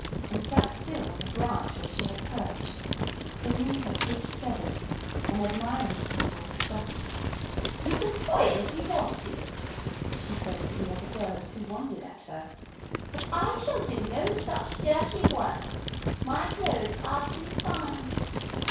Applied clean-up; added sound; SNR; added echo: none; Fire; -1 dB; reverberation time 0.6 s.